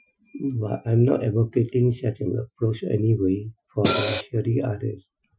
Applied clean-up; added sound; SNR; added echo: classical method Wiener filter.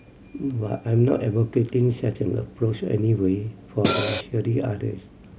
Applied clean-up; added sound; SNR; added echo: none; Cymbal; -2 dB; none.